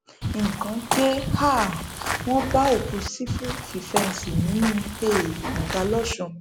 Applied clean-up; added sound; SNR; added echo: none; Walk, footsteps / Bird vocalization, bird call, bird song; 3 dB; none.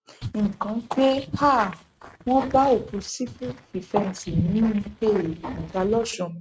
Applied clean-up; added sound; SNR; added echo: neural mask model RNNoise.